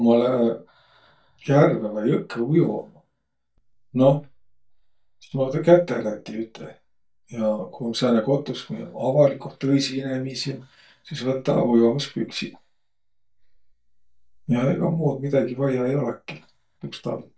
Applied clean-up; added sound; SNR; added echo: neural mask model DeepFilterNet 3.